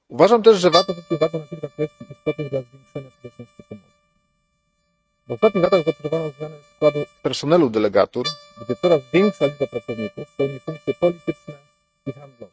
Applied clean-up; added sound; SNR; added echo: neural mask model RNNoise.